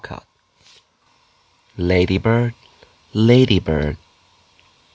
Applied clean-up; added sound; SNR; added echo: none; none; none; none.